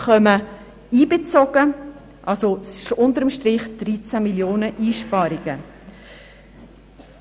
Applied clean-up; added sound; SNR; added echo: none; none; none; none.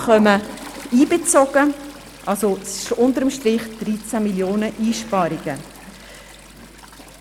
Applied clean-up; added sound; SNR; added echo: none; Toilet flush; 19 dB; none.